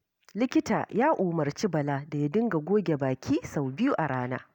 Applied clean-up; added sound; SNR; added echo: none; none; none; none.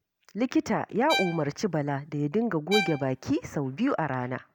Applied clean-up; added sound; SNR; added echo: none; Bowed string instrument; 7 dB; none.